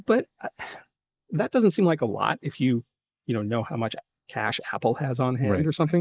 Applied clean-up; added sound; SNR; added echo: neural mask model Resemble Enhance denoiser.